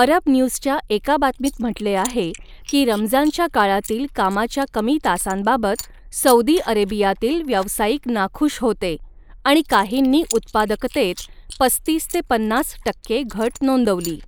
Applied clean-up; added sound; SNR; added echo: neural mask model Resemble Enhance denoiser.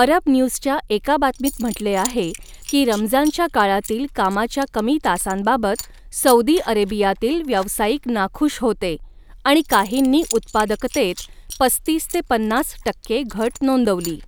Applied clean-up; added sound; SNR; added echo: none; Coin (dropping) / Zipper (clothing); 19 dB; none.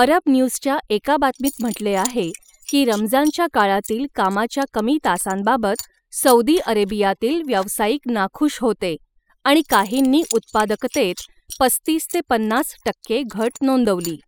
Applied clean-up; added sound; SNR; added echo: classical method spectral subtraction.